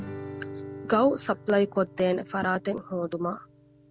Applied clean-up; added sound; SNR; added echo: none; Guitar; 15 dB; none.